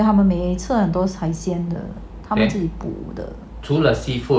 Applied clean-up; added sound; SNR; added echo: none; none; none; none.